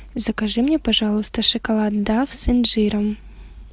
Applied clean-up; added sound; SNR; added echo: none; none; none; none.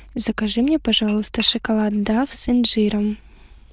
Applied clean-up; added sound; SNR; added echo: neural diffusion model UNIVERSE++.